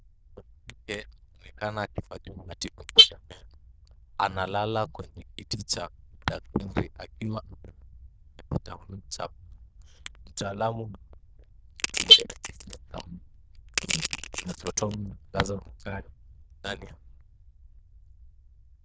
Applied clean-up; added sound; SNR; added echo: neural diffusion model UNIVERSE++.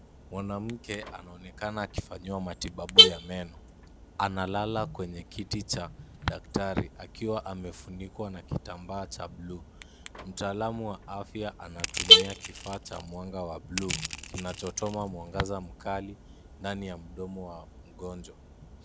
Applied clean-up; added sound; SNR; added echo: none; Crushing + Alarm / Car; -5 dB; none.